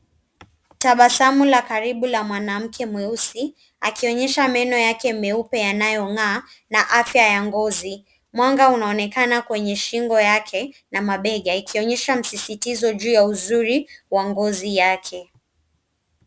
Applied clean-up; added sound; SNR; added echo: none; none; none; none.